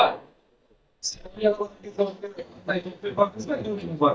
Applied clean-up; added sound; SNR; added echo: neural mask model DeepFilterNet 3.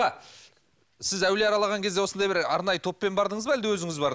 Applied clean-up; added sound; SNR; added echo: none; none; none; none.